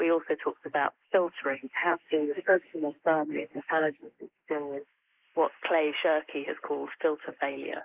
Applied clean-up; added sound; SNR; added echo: neural mask model Resemble Enhance denoiser.